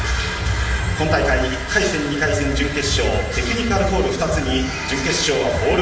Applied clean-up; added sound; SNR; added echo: none; none; none; reverberation time 0.8 s.